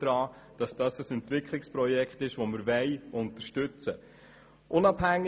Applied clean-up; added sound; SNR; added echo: none; none; none; none.